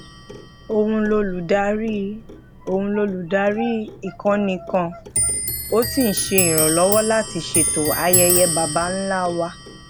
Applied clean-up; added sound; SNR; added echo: none; Clock; 4 dB; none.